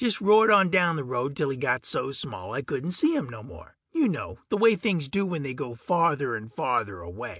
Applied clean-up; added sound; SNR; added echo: none; none; none; none.